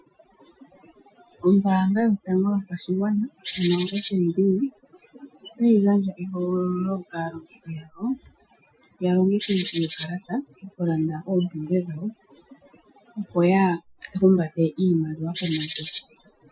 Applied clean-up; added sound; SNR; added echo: classical method Wiener filter.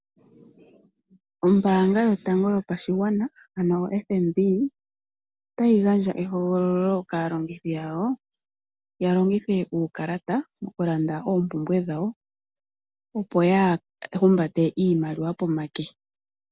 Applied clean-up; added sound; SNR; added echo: none; none; none; none.